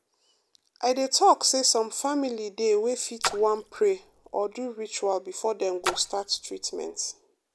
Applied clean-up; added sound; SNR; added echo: none; Splash, splatter; 10 dB; none.